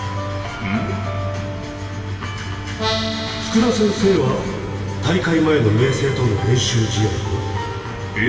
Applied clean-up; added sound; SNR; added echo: none; Accordion; 6 dB; reverberation time 2.6 s.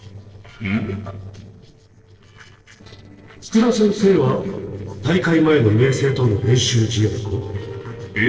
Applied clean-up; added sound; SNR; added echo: neural separator model SepFormer DNS4.